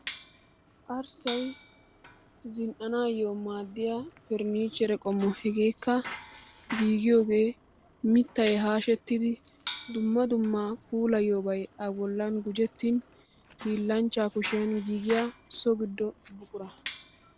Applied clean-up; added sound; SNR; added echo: none; Bicycle; 16 dB; none.